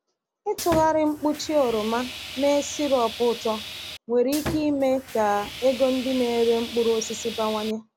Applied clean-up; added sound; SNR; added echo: none; Sawing; 12 dB; none.